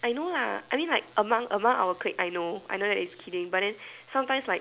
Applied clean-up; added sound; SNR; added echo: none; none; none; none.